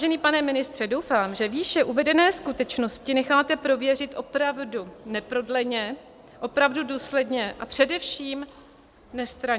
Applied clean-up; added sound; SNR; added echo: none; none; none; none.